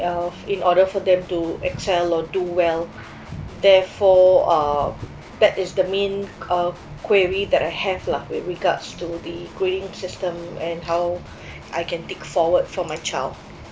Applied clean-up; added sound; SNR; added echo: none; Guitar; 20 dB; none.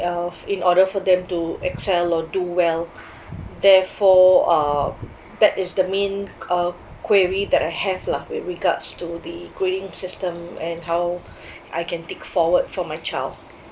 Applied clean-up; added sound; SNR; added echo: none; none; none; none.